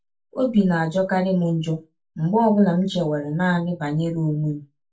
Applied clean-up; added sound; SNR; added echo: none; none; none; reverberation time 0.2 s.